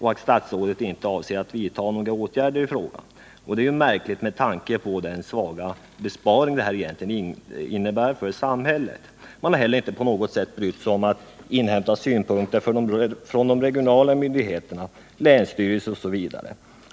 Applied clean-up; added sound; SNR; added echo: none; none; none; none.